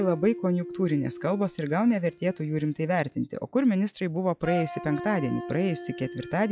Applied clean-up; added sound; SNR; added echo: classical method log-MMSE.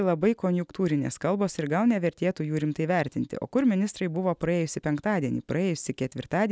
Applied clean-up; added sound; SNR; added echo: none; none; none; none.